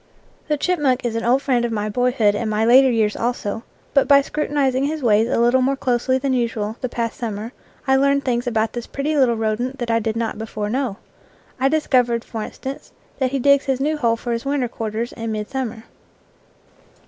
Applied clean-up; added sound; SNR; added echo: none; none; none; none.